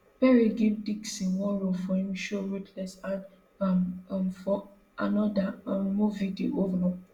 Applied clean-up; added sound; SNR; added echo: none; none; none; reverberation time 0.2 s.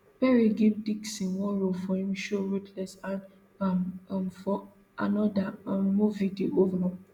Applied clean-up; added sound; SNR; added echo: none; none; none; none.